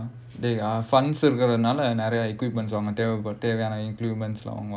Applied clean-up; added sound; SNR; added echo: none; none; none; none.